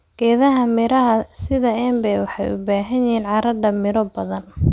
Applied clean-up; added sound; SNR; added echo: none; none; none; none.